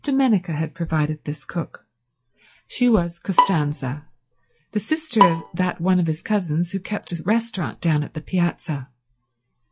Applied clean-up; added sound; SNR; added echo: classical method log-MMSE.